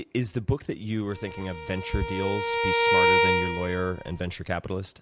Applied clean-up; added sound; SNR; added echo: none; Bowed string instrument; -4 dB; none.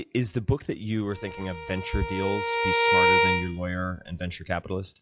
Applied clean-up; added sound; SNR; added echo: classical method log-MMSE.